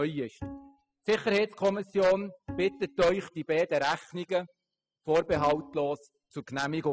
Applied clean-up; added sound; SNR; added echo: classical method spectral subtraction.